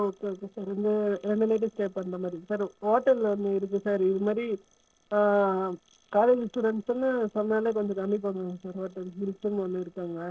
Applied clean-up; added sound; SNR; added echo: neural separator model SepFormer DNS4.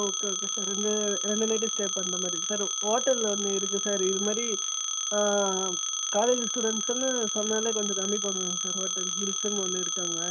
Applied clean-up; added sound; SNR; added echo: none; Telephone; 0 dB; none.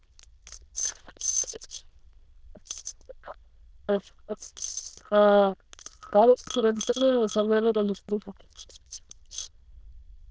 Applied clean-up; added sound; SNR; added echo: neural diffusion model UNIVERSE++.